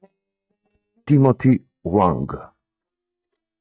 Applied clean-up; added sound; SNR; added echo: neural mask model DeepFilterNet 3.